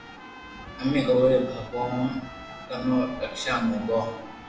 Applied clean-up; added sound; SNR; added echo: none; Trumpet; 19 dB; reverberation time 0.6 s.